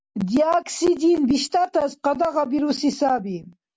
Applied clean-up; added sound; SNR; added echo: none; none; none; none.